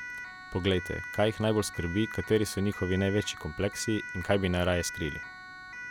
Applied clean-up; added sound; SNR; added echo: none; Siren; 12 dB; none.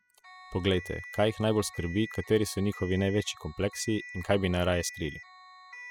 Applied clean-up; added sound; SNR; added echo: classical method spectral subtraction.